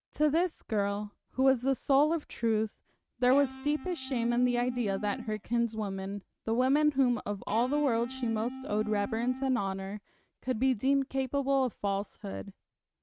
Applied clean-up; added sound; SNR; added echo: neural mask model RNNoise.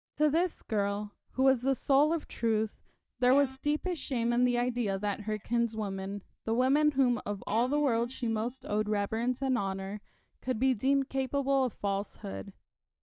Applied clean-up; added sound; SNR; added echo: neural mask model DeepFilterNet 3.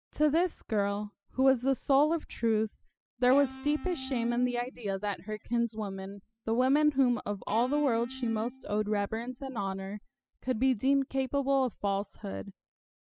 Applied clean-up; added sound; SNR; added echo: classical method spectral subtraction.